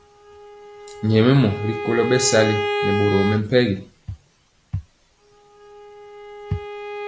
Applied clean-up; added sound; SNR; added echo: none; Bowed string instrument; 7 dB; none.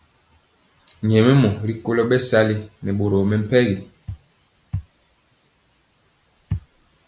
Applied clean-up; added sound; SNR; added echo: none; none; none; none.